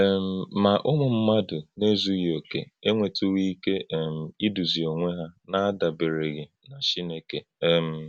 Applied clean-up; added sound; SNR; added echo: none; none; none; none.